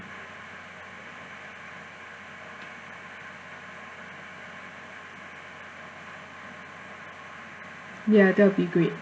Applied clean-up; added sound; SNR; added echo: none; none; none; none.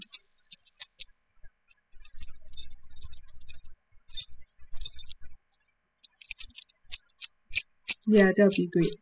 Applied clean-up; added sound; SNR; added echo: classical method spectral subtraction.